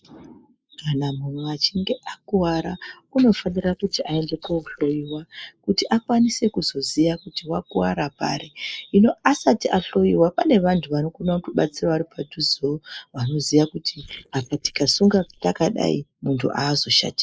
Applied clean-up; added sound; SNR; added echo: neural mask model Resemble Enhance denoiser.